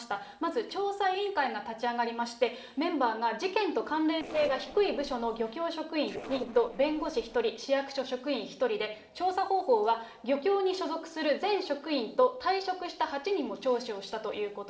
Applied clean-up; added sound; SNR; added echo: neural separator model SepFormer DNS4.